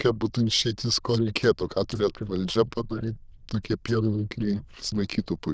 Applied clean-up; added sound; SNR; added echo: neural diffusion model UNIVERSE++.